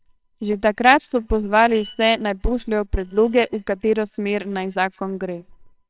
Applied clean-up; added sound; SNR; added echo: neural separator model SepFormer WHAMR!.